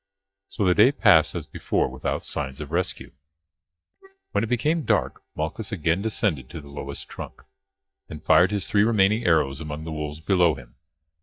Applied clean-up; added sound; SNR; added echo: neural mask model DeepFilterNet 3.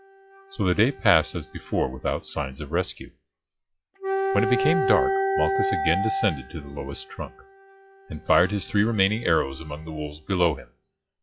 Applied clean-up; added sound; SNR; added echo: classical method log-MMSE.